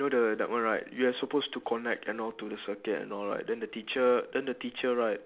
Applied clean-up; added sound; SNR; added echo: none; none; none; none.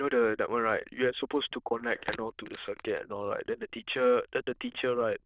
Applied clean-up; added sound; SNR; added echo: neural diffusion model UNIVERSE++.